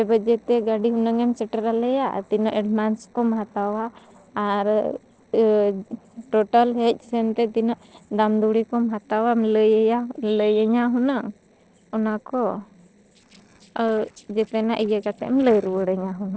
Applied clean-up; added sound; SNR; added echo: neural separator model SepFormer DNS4.